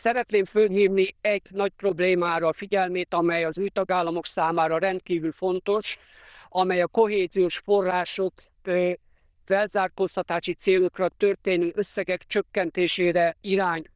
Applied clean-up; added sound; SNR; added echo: neural diffusion model UNIVERSE++.